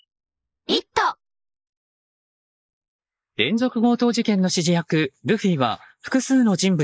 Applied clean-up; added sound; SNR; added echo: neural mask model Resemble Enhance denoiser.